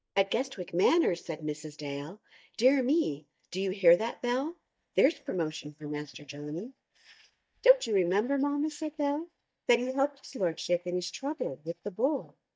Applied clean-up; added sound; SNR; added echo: neural mask model DeepFilterNet 3.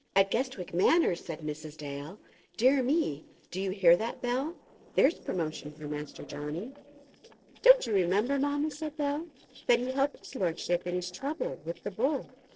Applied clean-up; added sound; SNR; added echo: neural separator model SepFormer DNS4.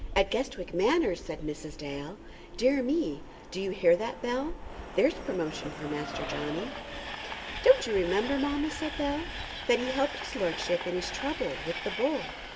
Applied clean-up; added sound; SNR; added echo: none; Train; 9 dB; reverberation time 1.8 s.